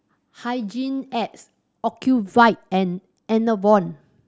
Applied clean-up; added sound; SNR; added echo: none; none; none; none.